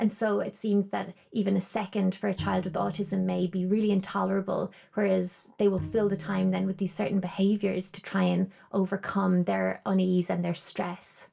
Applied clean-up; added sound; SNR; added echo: none; Bowed string instrument; 15 dB; reverberation time 0.2 s.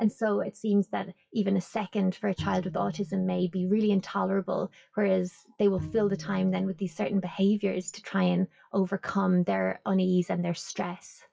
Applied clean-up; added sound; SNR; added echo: classical method WPE with log-MMSE.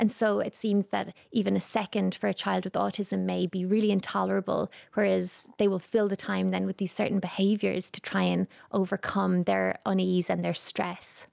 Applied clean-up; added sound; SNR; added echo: none; none; none; none.